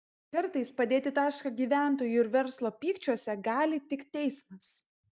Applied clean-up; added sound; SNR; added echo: none; none; none; none.